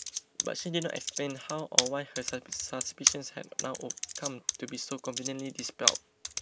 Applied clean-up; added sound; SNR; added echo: none; Computer keyboard; -3 dB; none.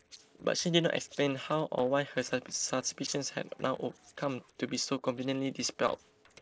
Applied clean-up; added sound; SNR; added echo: neural separator model SepFormer DNS4.